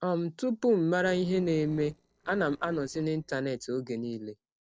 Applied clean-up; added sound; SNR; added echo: neural separator model SepFormer DNS4.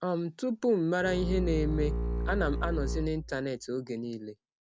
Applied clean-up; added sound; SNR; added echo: none; Bowed string instrument; 2 dB; none.